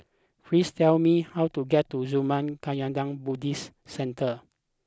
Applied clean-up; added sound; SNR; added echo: none; none; none; none.